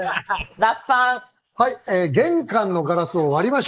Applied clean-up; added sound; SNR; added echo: neural mask model Resemble Enhance denoiser.